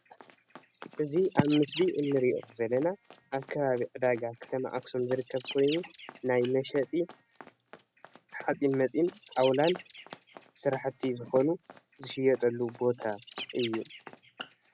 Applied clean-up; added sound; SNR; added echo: none; Run + Bird; 14 dB; none.